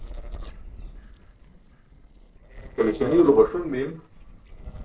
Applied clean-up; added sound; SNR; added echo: neural separator model SepFormer DNS4.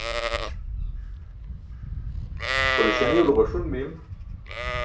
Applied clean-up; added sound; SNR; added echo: none; Livestock, farm animals, working animals; 0 dB; reverberation time 0.3 s.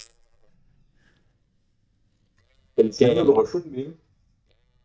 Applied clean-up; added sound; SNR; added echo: neural mask model DeepFilterNet 3.